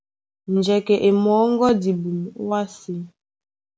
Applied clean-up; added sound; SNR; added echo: none; none; none; none.